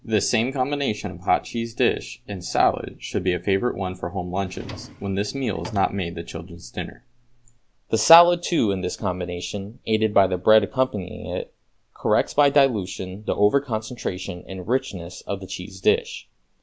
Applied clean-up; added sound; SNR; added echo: none; Drawer open or close; 16 dB; none.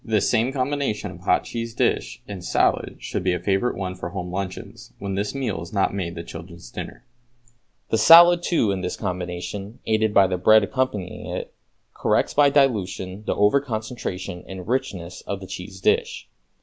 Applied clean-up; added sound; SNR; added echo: none; none; none; none.